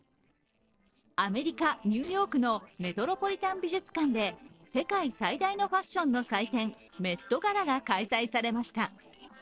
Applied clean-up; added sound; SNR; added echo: neural separator model SepFormer DNS4.